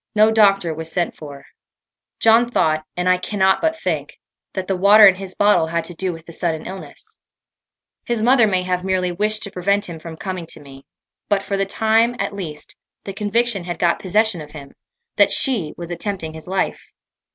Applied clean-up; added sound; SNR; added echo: none; none; none; none.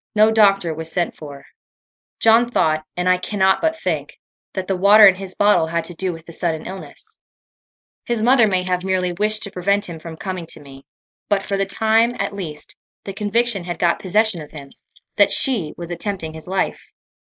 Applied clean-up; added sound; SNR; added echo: neural mask model Resemble Enhance denoiser.